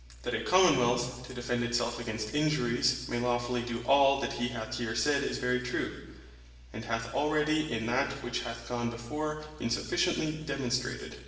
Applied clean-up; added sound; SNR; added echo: none; none; none; reverberation time 1.1 s.